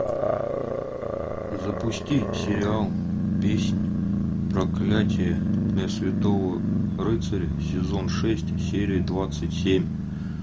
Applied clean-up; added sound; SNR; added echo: none; Growling; -4 dB; none.